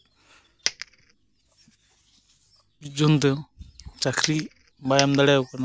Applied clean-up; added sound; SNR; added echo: none; Coin (dropping); 7 dB; none.